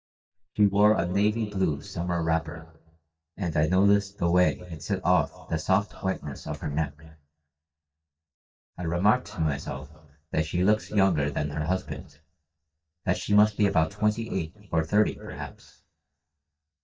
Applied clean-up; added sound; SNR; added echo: neural mask model DeepFilterNet 3.